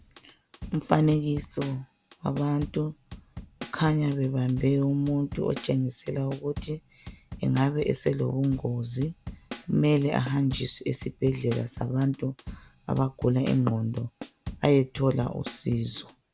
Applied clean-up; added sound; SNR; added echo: none; Drum kit; 16 dB; none.